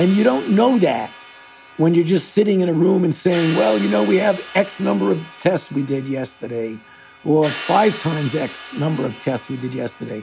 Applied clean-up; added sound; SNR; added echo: none; Crash cymbal; 16 dB; none.